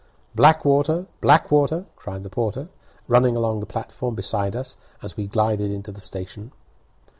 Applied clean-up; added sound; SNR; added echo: none; none; none; none.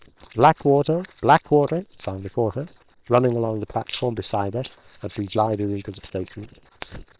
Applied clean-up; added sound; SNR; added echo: neural separator model SepFormer WHAM!.